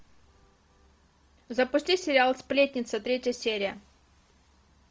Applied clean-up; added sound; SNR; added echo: none; none; none; none.